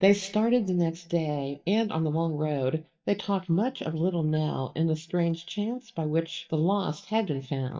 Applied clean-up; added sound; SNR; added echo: neural mask model DeepFilterNet 3.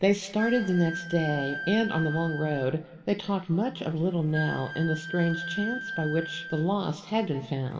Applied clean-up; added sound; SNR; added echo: none; Wind instrument, woodwind instrument; 10 dB; reverberation time 2.7 s.